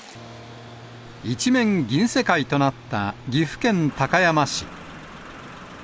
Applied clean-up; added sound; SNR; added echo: none; none; none; none.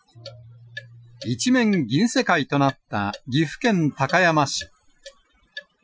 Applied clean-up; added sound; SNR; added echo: classical method Wiener filter.